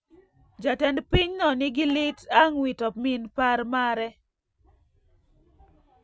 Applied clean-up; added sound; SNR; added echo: none; none; none; none.